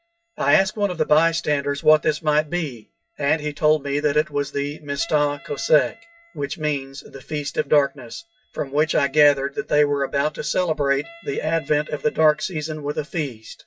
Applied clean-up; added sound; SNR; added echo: classical method WPE with log-MMSE.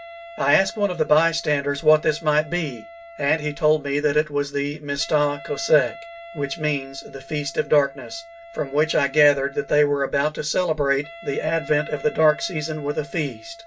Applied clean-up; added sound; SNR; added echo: none; Wind instrument, woodwind instrument; 19 dB; reverberation time 0.1 s.